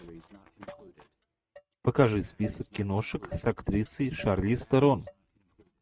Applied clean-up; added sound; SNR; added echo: neural mask model RNNoise.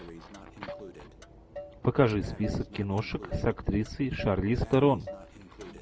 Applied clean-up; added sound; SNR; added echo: none; Breathing + Motor vehicle (road); 16 dB; none.